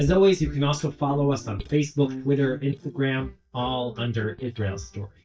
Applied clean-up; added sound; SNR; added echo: neural mask model DeepFilterNet 3.